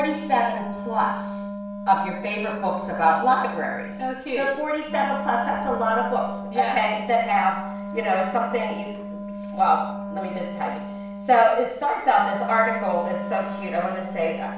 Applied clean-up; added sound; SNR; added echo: none; Wind instrument, woodwind instrument; 8 dB; reverberation time 0.6 s.